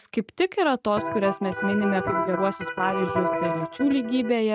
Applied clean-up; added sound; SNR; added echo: neural mask model RNNoise.